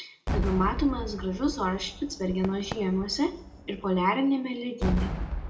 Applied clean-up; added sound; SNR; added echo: none; Cheering / Fireworks; 5 dB; reverberation time 0.5 s.